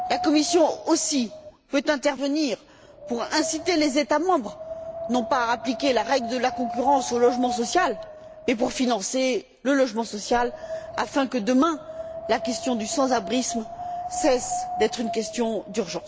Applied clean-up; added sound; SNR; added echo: none; Wind; 10 dB; none.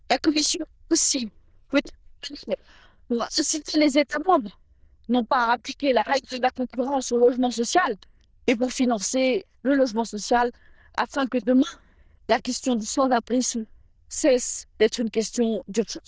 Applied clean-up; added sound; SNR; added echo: neural diffusion model UNIVERSE++.